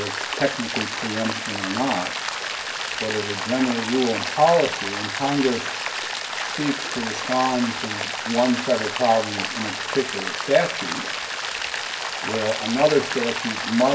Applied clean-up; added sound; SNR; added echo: none; Rain; 4 dB; reverberation time 0.2 s.